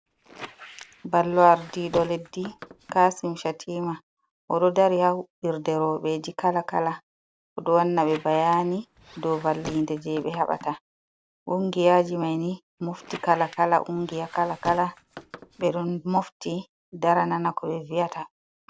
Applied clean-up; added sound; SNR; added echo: none; Squeak; 18 dB; none.